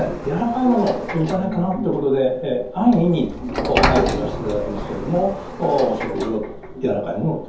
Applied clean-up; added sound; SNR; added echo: none; Sliding door; 6 dB; reverberation time 0.5 s.